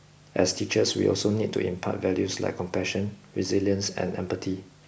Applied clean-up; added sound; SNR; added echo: none; none; none; none.